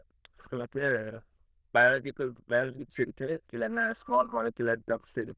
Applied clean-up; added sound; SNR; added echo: neural diffusion model UNIVERSE++.